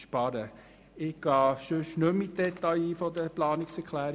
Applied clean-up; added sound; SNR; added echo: none; none; none; none.